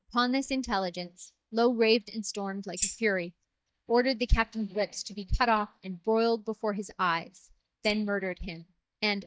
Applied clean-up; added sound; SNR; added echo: neural mask model DeepFilterNet 3.